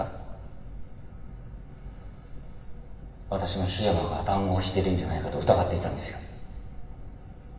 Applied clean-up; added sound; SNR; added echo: none; none; none; reverberation time 1.4 s.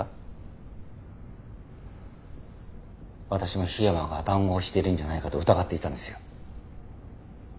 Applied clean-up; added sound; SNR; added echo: none; none; none; none.